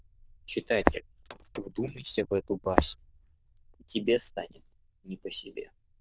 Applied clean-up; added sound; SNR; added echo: neural diffusion model UNIVERSE++.